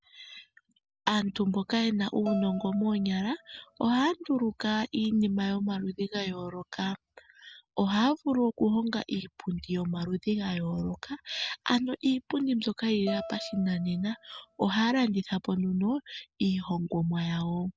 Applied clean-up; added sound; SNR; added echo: none; Bowed string instrument; 12 dB; none.